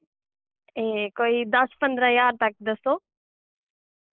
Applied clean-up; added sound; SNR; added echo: neural mask model Resemble Enhance denoiser.